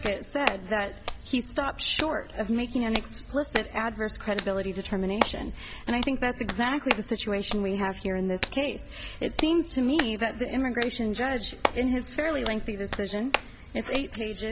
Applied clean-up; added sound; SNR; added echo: none; Hands; 7 dB; none.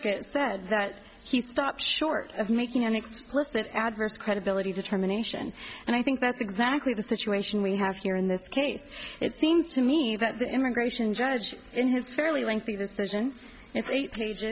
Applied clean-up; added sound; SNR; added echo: none; none; none; none.